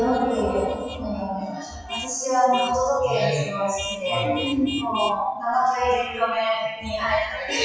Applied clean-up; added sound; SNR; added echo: classical method WPE with log-MMSE.